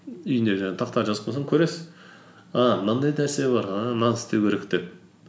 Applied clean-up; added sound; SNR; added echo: none; none; none; none.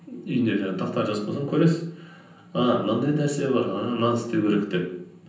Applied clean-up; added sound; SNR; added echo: none; none; none; reverberation time 0.6 s.